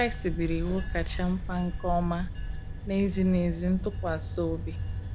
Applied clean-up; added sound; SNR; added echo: none; Bell / Train; 3 dB; none.